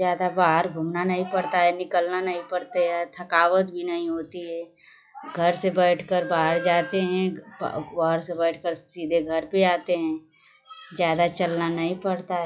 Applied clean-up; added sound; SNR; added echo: classical method log-MMSE.